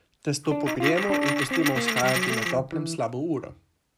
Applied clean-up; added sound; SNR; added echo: none; Coin (dropping) + Guitar; -1 dB; none.